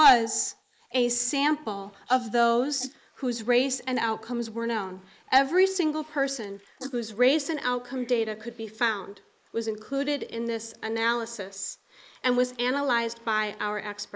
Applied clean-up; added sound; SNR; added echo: neural mask model Resemble Enhance denoiser.